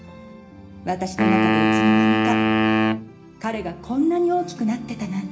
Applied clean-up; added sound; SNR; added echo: none; Wind instrument, woodwind instrument; -5 dB; reverberation time 0.4 s.